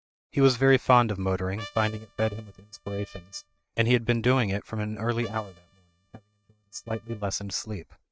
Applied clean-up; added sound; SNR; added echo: neural mask model RNNoise.